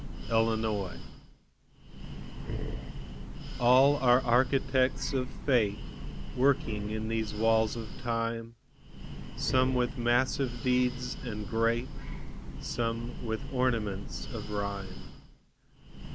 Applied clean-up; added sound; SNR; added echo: none; Breathing; 6 dB; none.